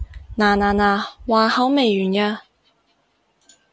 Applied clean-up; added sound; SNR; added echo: none; none; none; none.